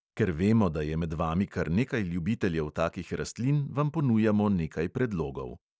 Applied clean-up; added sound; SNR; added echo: none; none; none; none.